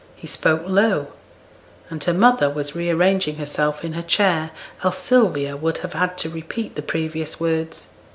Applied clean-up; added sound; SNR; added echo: none; none; none; none.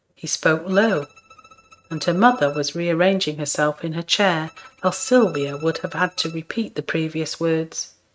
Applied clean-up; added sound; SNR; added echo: neural mask model RNNoise.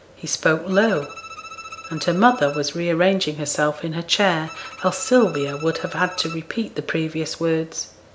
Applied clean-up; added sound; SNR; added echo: none; Bowed string instrument; 17 dB; none.